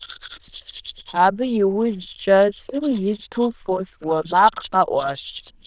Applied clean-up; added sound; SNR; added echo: neural diffusion model UNIVERSE++.